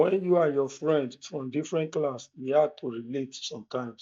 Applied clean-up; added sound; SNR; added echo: neural mask model DeepFilterNet 3.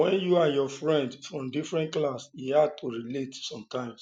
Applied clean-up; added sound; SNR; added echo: none; none; none; none.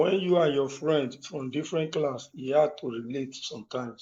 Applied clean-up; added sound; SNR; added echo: neural mask model Resemble Enhance denoiser.